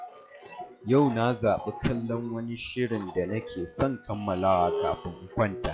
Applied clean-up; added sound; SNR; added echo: classical method log-MMSE.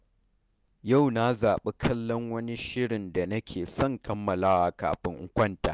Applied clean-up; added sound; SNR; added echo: none; none; none; none.